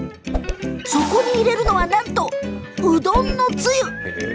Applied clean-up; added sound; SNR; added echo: none; Whoosh, swoosh, swish; 6 dB; none.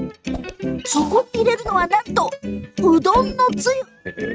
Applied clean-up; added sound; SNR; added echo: neural mask model RNNoise.